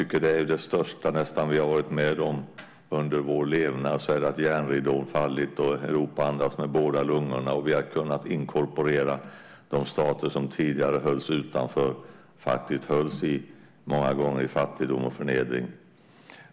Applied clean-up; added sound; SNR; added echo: none; none; none; none.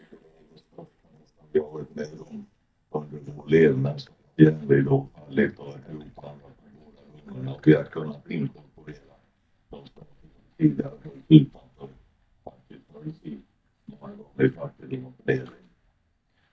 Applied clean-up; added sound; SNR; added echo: neural mask model DeepFilterNet 3.